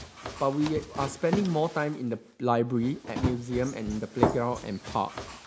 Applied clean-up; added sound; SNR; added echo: none; Run; 6 dB; none.